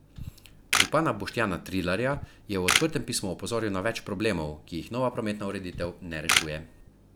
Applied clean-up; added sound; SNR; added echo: none; Camera; 0 dB; none.